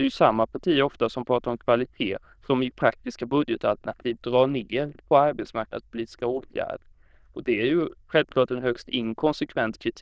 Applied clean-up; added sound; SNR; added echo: neural diffusion model UNIVERSE++.